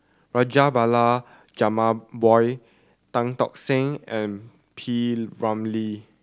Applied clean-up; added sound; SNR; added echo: none; none; none; none.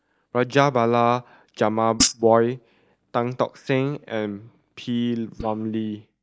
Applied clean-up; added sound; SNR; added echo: neural mask model DeepFilterNet 3.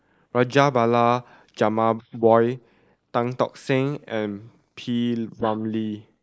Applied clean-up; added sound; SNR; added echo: neural mask model Resemble Enhance denoiser.